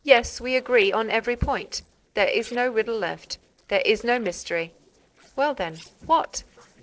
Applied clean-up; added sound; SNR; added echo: neural separator model SepFormer DNS4.